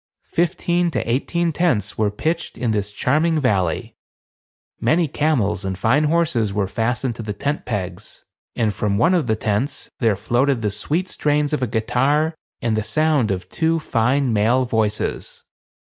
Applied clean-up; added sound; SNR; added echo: none; none; none; none.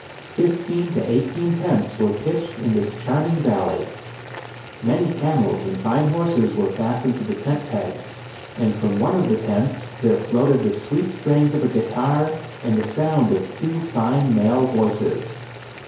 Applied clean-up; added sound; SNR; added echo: none; Boiling; 17 dB; reverberation time 2.4 s.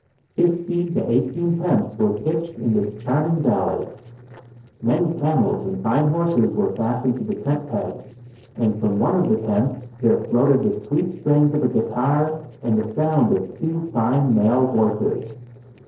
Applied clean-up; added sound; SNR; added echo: neural separator model SepFormer DNS4.